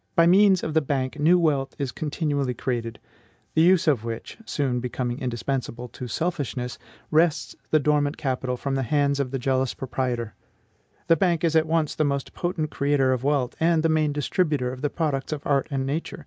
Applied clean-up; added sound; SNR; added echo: none; none; none; none.